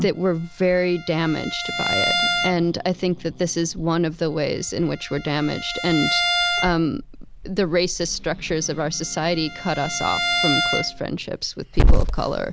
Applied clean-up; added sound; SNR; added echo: none; Bowed string instrument + Growling / Hiss; 1 dB; none.